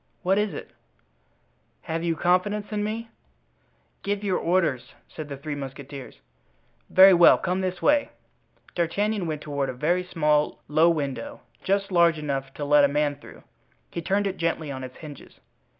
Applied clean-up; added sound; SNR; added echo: none; none; none; none.